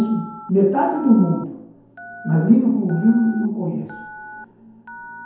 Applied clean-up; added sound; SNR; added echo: none; Telephone; 19 dB; reverberation time 0.9 s.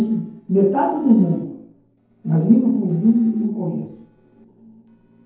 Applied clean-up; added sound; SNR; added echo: neural separator model SepFormer DNS4.